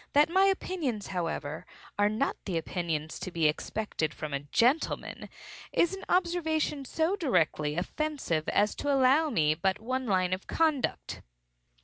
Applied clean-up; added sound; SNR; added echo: none; none; none; none.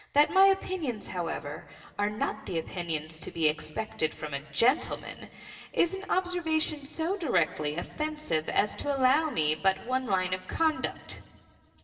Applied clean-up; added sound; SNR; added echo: none; none; none; reverberation time 2.0 s.